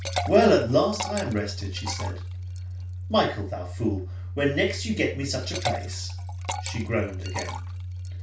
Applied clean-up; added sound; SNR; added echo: none; Liquid; 12 dB; reverberation time 0.3 s.